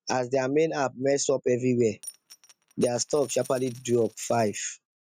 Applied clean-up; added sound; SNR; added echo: neural mask model RNNoise.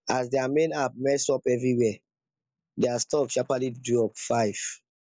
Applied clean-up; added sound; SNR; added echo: neural mask model Resemble Enhance denoiser.